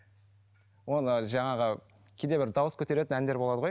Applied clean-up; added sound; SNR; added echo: none; none; none; none.